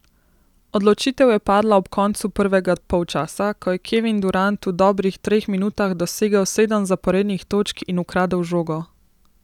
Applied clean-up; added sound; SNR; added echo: none; none; none; none.